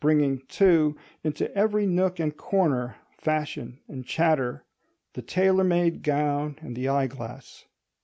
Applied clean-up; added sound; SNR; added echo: none; none; none; none.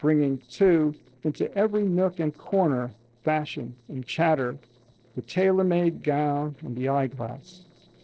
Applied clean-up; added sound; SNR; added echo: neural separator model SepFormer DNS4.